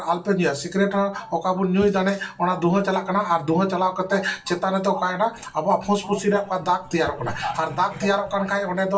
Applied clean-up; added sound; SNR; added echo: none; Thump, thud; 20 dB; reverberation time 0.3 s.